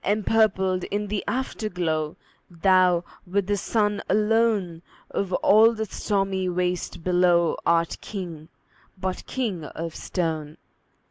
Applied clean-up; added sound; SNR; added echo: none; none; none; none.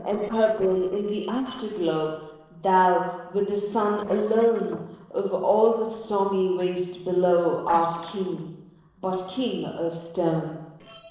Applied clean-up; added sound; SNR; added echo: neural separator model SepFormer DNS4.